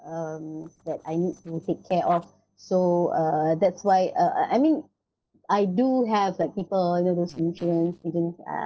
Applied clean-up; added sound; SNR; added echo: neural separator model SepFormer DNS4.